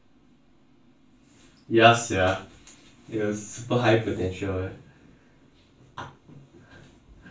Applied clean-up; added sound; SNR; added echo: none; none; none; reverberation time 0.3 s.